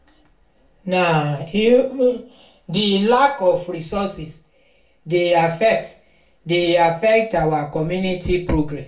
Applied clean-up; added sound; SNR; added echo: none; none; none; reverberation time 0.2 s.